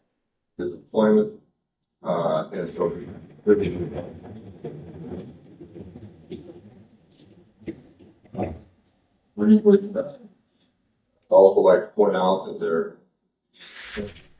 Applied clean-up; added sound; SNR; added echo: neural mask model DeepFilterNet 3.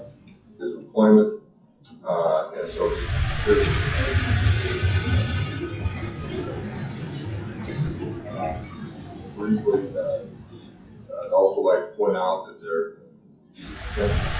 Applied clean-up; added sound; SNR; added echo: classical method WPE with log-MMSE.